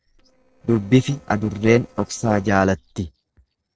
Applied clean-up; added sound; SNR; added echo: neural separator model SepFormer DNS4.